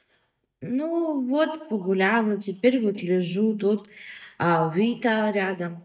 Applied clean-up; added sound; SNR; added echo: neural mask model DeepFilterNet 3.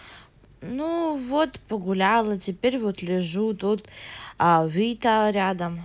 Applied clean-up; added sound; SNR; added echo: none; none; none; none.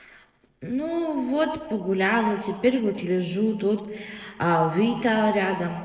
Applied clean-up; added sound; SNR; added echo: neural separator model SepFormer DNS4.